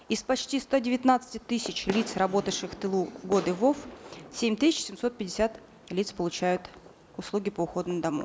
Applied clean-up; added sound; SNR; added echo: none; Fireworks; 16 dB; none.